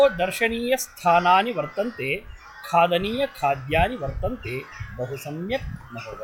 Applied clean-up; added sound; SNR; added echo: classical method log-MMSE.